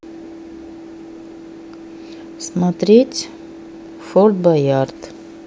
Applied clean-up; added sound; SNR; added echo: none; none; none; none.